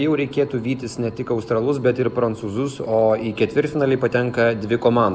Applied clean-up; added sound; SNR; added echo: none; none; none; none.